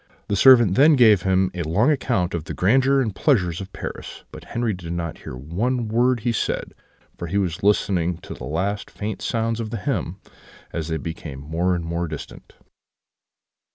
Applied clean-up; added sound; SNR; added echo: none; none; none; none.